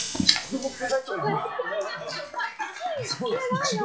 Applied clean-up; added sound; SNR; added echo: classical method log-MMSE.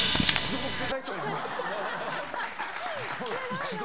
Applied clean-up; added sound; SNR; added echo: none; Scissors; -5 dB; none.